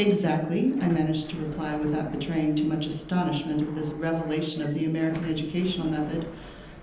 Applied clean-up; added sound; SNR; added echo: none; Sliding door; 17 dB; reverberation time 0.9 s.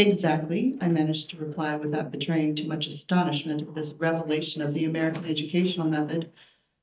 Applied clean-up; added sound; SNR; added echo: neural mask model DeepFilterNet 3.